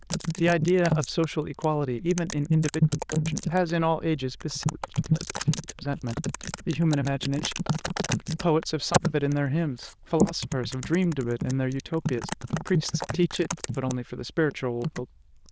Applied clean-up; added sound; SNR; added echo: neural diffusion model UNIVERSE++.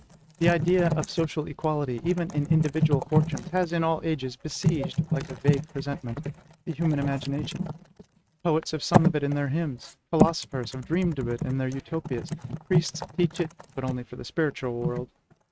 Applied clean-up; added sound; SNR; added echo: neural mask model RNNoise.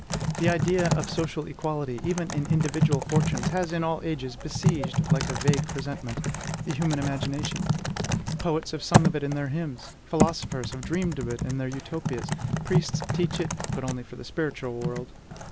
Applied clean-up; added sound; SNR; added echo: none; Typing; -2 dB; none.